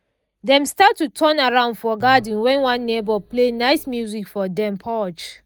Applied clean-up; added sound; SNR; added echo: neural mask model DeepFilterNet 3.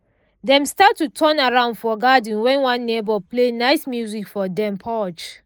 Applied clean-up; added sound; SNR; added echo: neural mask model Resemble Enhance denoiser.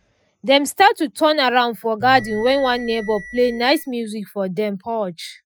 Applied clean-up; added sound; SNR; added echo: classical method Wiener filter.